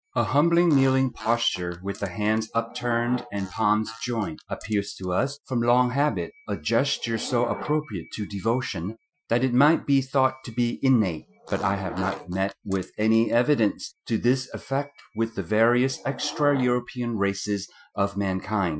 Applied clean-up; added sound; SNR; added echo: classical method Wiener filter.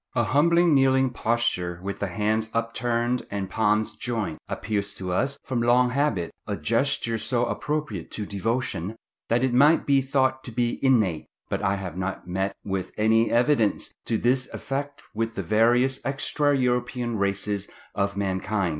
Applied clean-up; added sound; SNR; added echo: none; none; none; none.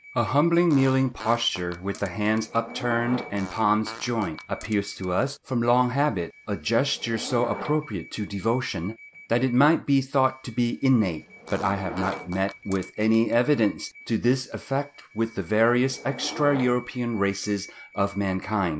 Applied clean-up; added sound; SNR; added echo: none; Fart + Subway, metro, underground / Door; 17 dB; none.